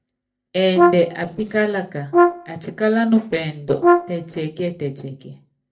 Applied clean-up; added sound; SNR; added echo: neural separator model SepFormer DNS4.